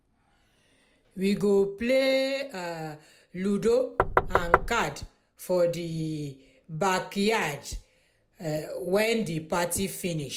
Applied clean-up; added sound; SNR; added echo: none; Knock; -2 dB; none.